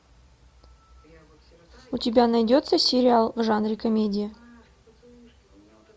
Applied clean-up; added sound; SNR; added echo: none; none; none; none.